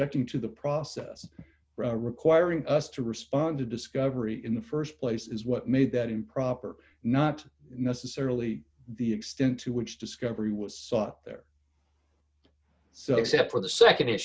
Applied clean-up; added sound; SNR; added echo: none; none; none; none.